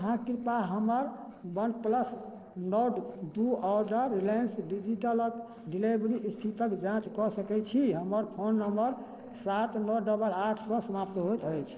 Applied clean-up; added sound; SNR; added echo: neural separator model SepFormer DNS4.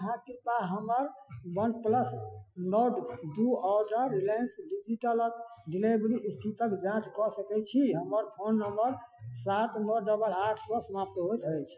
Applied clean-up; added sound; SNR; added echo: classical method Wiener filter.